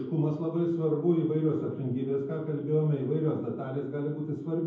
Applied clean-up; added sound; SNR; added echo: none; none; none; reverberation time 0.9 s.